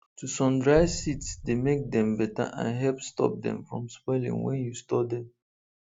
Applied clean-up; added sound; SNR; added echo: none; Boom; 15 dB; none.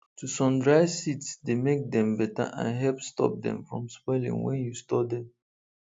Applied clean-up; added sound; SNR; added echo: none; none; none; none.